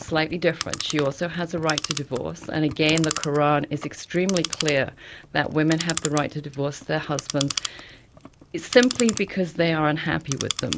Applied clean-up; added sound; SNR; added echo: none; Clock; 10 dB; none.